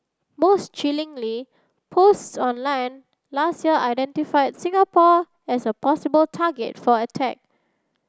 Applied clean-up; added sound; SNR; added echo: none; none; none; none.